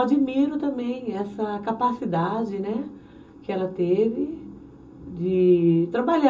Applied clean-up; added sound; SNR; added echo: none; none; none; reverberation time 0.2 s.